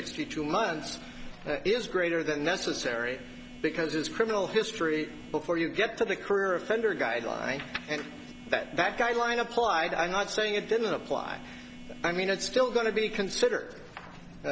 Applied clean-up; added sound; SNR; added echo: none; Telephone; 19 dB; none.